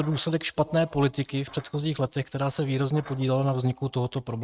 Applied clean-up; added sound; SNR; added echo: neural mask model RNNoise.